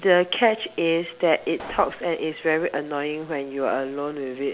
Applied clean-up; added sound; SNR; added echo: none; Explosion; 19 dB; none.